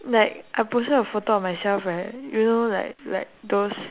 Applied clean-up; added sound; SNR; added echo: none; none; none; none.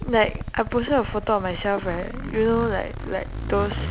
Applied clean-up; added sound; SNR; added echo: none; Zipper (clothing); 7 dB; none.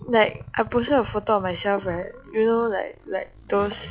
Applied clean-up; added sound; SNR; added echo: classical method log-MMSE.